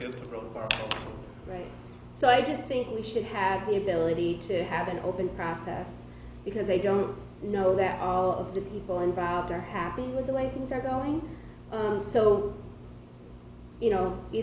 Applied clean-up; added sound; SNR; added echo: none; none; none; none.